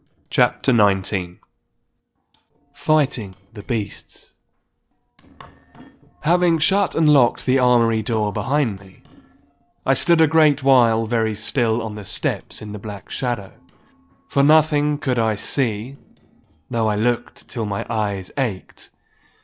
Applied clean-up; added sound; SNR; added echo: neural separator model SepFormer DNS4.